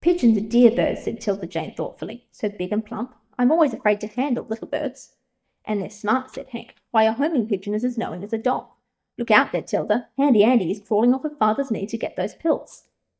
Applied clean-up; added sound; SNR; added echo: neural mask model DeepFilterNet 3.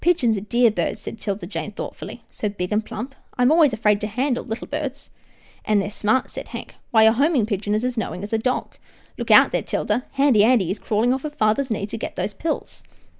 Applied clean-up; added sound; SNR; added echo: none; none; none; none.